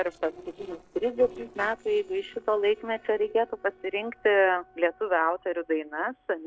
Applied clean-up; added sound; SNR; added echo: neural separator model SepFormer DNS4.